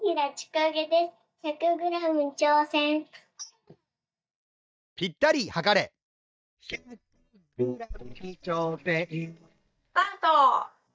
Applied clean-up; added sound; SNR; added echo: neural mask model DeepFilterNet 3.